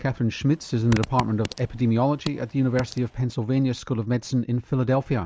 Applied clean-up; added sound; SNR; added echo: none; Fart; 13 dB; none.